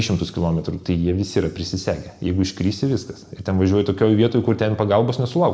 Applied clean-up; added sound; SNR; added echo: none; none; none; reverberation time 1.2 s.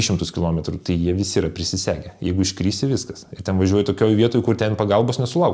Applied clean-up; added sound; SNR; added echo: none; none; none; none.